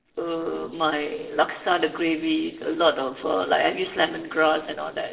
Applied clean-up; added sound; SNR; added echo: neural separator model SepFormer DNS4.